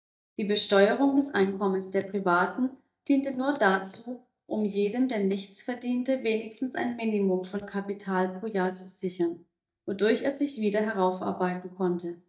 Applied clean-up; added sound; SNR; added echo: neural mask model DeepFilterNet 3.